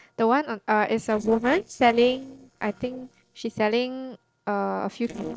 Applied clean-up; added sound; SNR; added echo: neural separator model SepFormer DNS4.